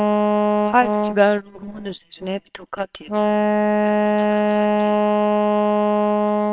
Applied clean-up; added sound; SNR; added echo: neural separator model SepFormer WHAMR!.